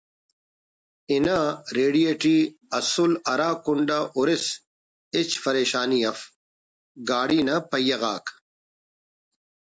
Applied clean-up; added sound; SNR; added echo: none; none; none; none.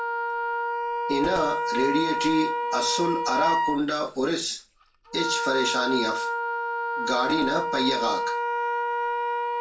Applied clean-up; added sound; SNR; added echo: none; Wind instrument, woodwind instrument; 0 dB; reverberation time 0.3 s.